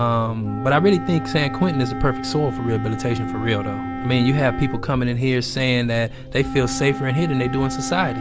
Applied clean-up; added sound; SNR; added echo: none; Wind instrument, woodwind instrument; 9 dB; none.